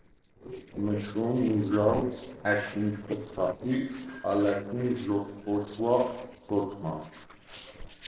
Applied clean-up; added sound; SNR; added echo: neural separator model SepFormer DNS4.